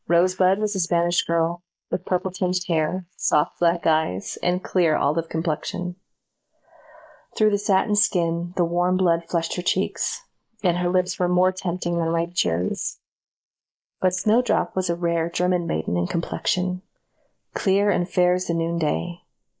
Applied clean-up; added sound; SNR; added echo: neural mask model Resemble Enhance denoiser.